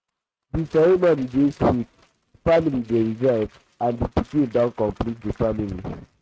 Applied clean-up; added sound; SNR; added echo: neural mask model RNNoise.